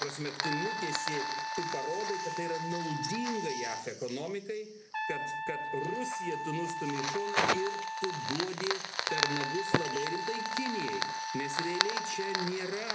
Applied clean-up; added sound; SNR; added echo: none; Fire + Trumpet; -2 dB; none.